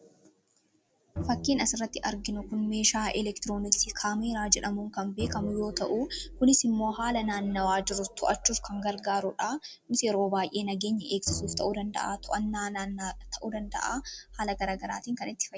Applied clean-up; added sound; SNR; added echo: none; Bowed string instrument; 13 dB; none.